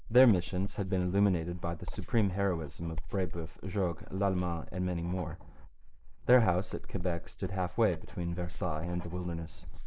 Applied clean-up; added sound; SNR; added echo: neural mask model Resemble Enhance denoiser.